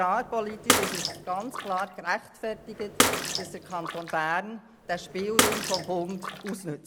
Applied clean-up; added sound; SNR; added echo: none; Bathtub (filling or washing) / Water / Splash, splatter; -1 dB; none.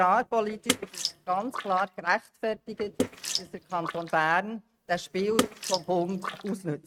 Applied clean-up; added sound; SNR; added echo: neural mask model RNNoise.